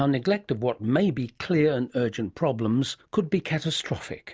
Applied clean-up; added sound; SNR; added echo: none; none; none; none.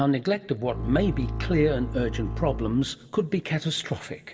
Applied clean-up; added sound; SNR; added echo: none; Bowed string instrument; 6 dB; reverberation time 1.9 s.